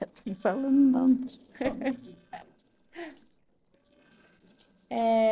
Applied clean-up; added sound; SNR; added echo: neural separator model SepFormer DNS4.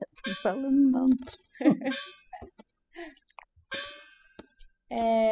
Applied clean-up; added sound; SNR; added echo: classical method spectral subtraction.